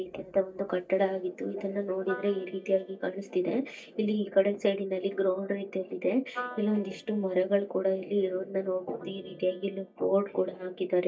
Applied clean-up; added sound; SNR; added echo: neural mask model DeepFilterNet 3.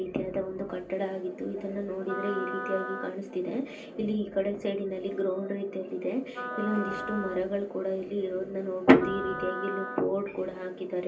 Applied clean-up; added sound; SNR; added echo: none; Wind instrument, woodwind instrument; 9 dB; reverberation time 0.3 s.